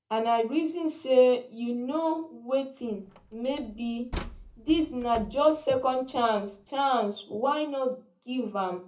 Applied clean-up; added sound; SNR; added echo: none; Slam; 16 dB; reverberation time 0.3 s.